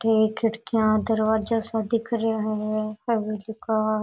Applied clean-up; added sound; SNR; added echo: none; none; none; none.